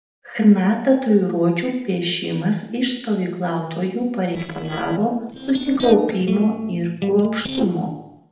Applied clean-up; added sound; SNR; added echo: neural separator model SepFormer DNS4.